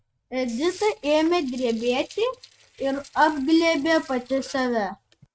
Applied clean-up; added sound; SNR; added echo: neural mask model RNNoise.